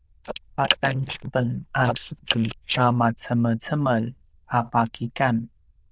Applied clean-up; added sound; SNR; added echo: neural diffusion model UNIVERSE++.